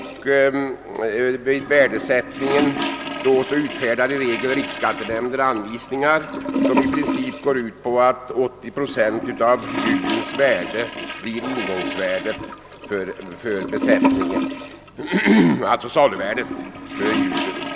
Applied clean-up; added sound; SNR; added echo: none; Toilet flush / Gurgling; 5 dB; none.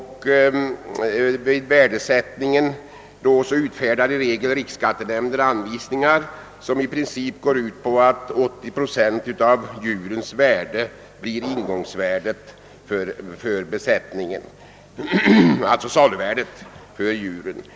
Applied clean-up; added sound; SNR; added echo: none; none; none; none.